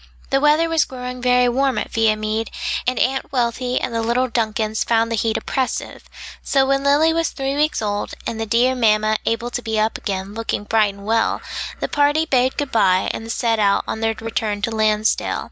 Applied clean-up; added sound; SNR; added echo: none; none; none; none.